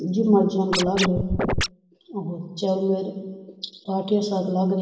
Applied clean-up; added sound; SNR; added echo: none; Scratching (performance technique); 1 dB; reverberation time 1.2 s.